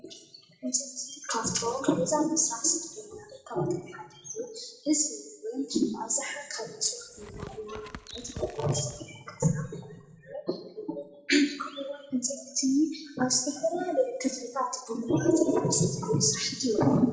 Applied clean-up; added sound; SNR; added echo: none; Tearing; 16 dB; reverberation time 0.7 s.